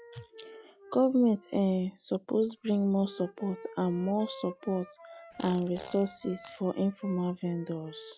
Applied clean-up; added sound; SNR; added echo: classical method log-MMSE.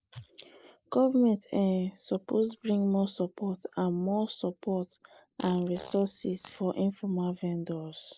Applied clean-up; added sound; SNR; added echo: neural mask model Resemble Enhance denoiser.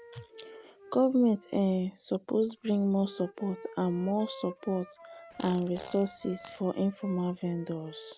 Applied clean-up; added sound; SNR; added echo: none; Fart + Wind instrument, woodwind instrument; 18 dB; none.